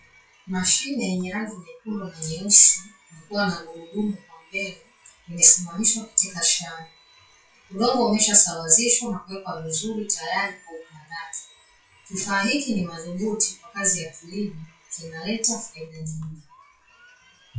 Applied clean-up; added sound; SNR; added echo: classical method WPE with log-MMSE.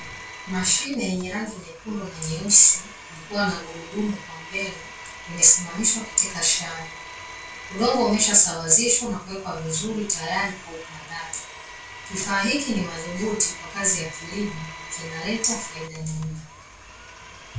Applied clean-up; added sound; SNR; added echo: none; Domestic sounds, home sounds; 17 dB; reverberation time 0.2 s.